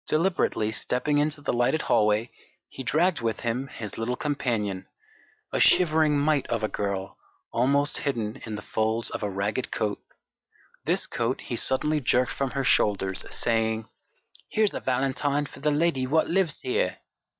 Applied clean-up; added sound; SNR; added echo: neural mask model DeepFilterNet 3.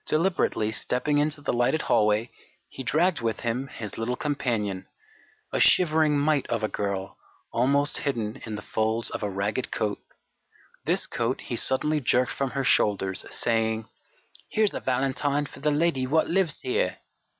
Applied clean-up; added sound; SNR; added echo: none; none; none; none.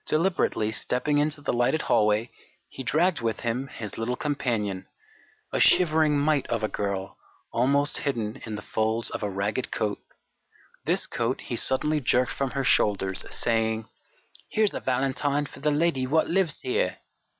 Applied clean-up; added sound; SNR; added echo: none; Gong + Crackle; 12 dB; none.